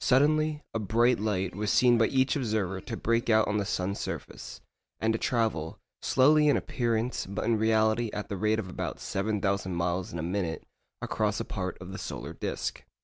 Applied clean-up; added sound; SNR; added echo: none; none; none; none.